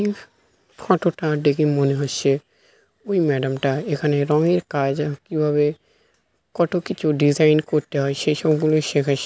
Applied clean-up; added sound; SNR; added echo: none; none; none; none.